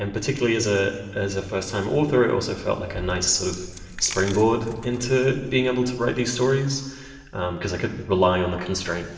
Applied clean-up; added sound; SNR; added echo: none; Coin (dropping); 17 dB; reverberation time 1.3 s.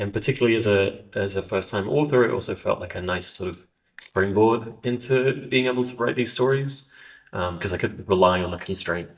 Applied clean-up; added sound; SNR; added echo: neural mask model DeepFilterNet 3.